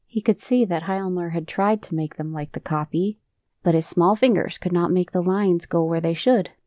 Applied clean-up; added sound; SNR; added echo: none; none; none; none.